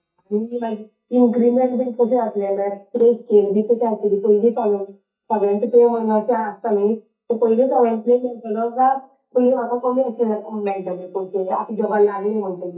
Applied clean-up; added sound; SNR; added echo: neural mask model DeepFilterNet 3.